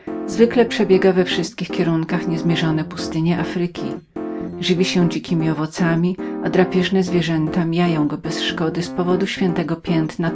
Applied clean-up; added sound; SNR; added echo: none; Piano; 9 dB; reverberation time 0.2 s.